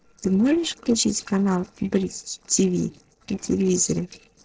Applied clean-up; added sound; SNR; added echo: neural separator model SepFormer DNS4.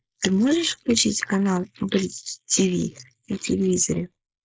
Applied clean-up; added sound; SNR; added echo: neural mask model Resemble Enhance denoiser.